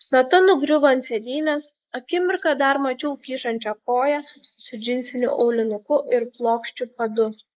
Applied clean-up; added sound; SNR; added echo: neural mask model Resemble Enhance denoiser.